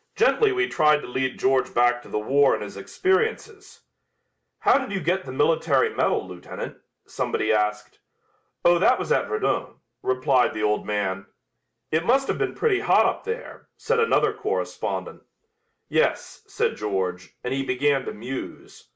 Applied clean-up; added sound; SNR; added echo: none; none; none; none.